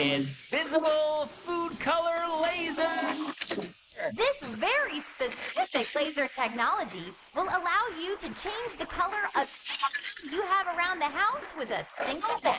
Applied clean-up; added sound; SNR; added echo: neural mask model Resemble Enhance denoiser.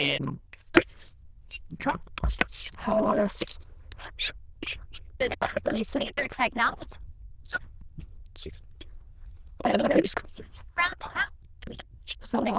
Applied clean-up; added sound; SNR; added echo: neural diffusion model UNIVERSE++.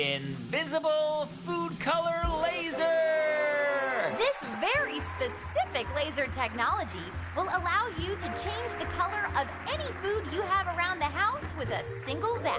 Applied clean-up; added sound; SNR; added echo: none; none; none; none.